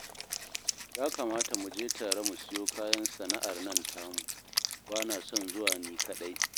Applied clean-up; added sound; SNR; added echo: none; Wind instrument, woodwind instrument; -2 dB; none.